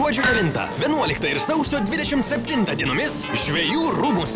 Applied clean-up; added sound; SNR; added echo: none; Hammer; 7 dB; none.